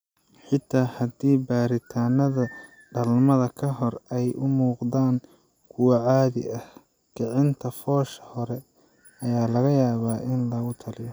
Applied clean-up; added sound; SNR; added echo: none; none; none; none.